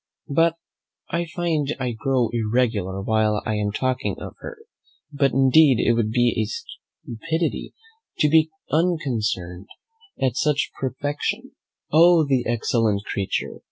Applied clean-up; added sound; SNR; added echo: none; none; none; none.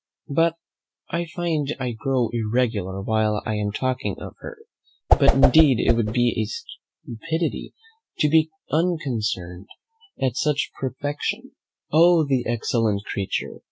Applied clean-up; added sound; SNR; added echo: none; Whoosh, swoosh, swish; -4 dB; none.